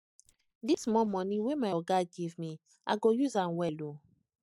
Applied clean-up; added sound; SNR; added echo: neural mask model DeepFilterNet 3.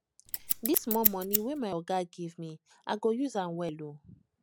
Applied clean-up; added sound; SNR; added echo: none; Scissors; -3 dB; none.